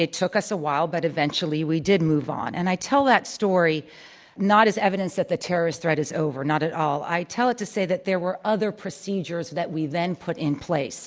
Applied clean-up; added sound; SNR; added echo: none; none; none; none.